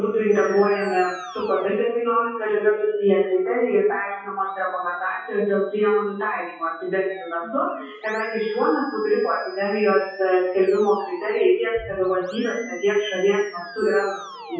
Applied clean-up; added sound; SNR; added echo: classical method WPE with log-MMSE.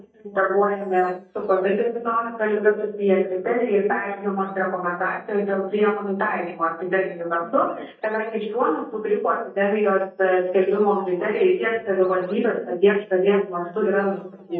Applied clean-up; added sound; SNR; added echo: neural mask model DeepFilterNet 3.